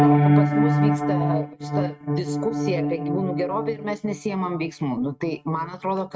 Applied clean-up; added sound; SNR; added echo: neural mask model RNNoise.